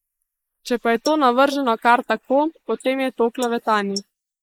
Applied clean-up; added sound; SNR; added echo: neural mask model Resemble Enhance denoiser.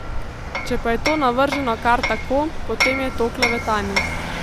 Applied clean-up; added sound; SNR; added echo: none; Hammer + Vehicle; 2 dB; none.